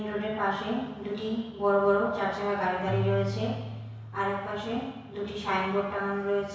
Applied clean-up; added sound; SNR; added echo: none; Keyboard (musical); 10 dB; reverberation time 1.1 s.